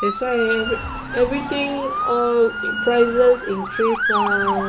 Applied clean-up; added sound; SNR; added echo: none; Motor vehicle (road) / Siren; 4 dB; none.